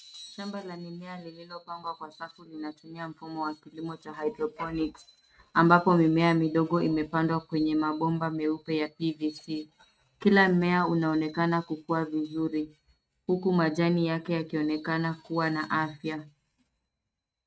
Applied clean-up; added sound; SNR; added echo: neural mask model RNNoise.